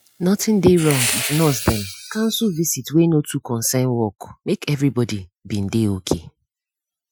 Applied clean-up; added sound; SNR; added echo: classical method Wiener filter.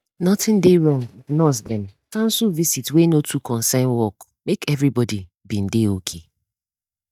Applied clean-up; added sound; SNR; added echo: neural mask model DeepFilterNet 3.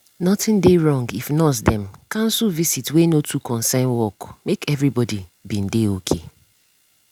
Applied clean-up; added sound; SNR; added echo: none; none; none; none.